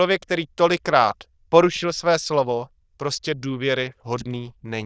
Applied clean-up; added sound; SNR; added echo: neural diffusion model UNIVERSE++.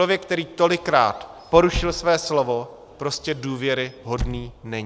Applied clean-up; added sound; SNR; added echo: none; Squeak / Slam; 13 dB; none.